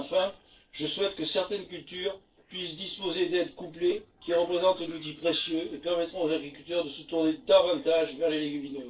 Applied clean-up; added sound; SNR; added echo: neural separator model SepFormer DNS4.